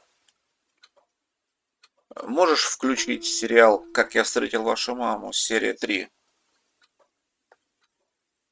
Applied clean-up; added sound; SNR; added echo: neural mask model RNNoise.